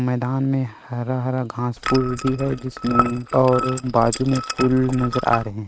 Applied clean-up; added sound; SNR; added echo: neural mask model RNNoise.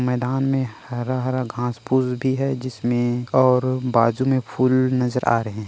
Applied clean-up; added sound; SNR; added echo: none; none; none; none.